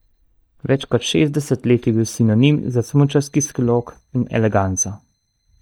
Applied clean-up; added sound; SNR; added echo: neural mask model DeepFilterNet 3.